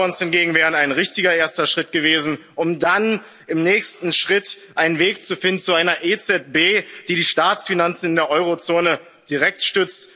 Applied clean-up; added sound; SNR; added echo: none; none; none; none.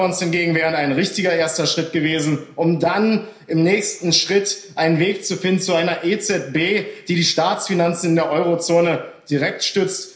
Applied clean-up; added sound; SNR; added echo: none; none; none; reverberation time 0.5 s.